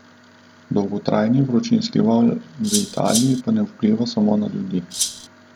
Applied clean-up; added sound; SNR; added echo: none; Rattle (instrument); 6 dB; none.